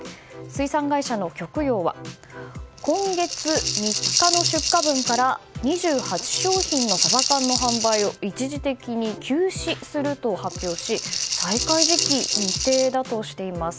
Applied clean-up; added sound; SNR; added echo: none; Rattle (instrument); 0 dB; none.